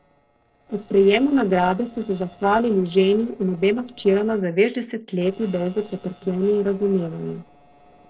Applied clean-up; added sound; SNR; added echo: neural separator model SepFormer DNS4.